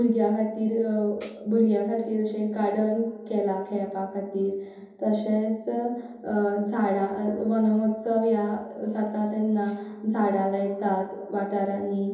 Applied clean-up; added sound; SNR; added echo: none; Tambourine; 12 dB; reverberation time 2.8 s.